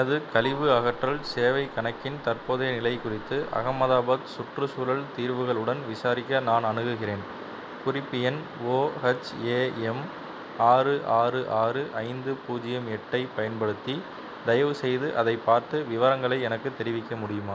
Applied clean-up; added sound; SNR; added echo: none; Gong; 17 dB; none.